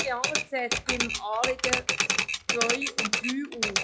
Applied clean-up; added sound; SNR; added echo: classical method log-MMSE.